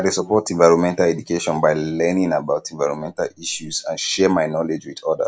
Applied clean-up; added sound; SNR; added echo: neural mask model Resemble Enhance denoiser.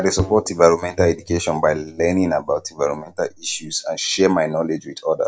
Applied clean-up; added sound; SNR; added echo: neural mask model DeepFilterNet 3.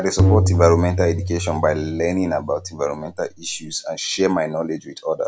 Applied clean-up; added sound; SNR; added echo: none; Tabla; 1 dB; none.